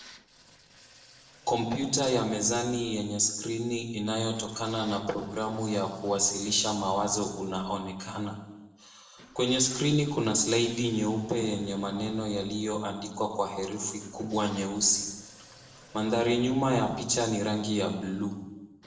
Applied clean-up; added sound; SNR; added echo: neural separator model SepFormer DNS4.